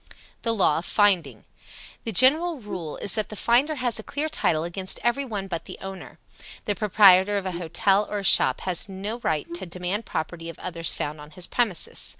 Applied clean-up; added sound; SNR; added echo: none; Wind instrument, woodwind instrument; 13 dB; none.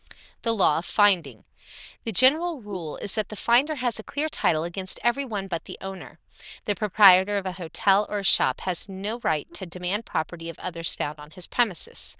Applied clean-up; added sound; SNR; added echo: neural diffusion model UNIVERSE++.